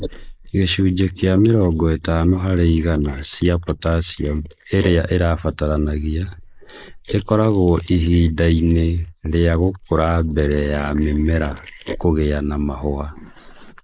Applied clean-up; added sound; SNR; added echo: neural mask model Resemble Enhance denoiser.